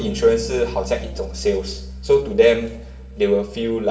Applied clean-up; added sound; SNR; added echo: none; Bass guitar; 13 dB; reverberation time 0.9 s.